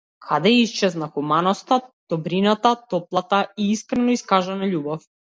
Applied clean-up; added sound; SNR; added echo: none; none; none; none.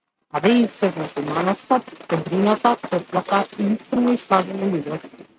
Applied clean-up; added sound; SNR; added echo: neural mask model RNNoise.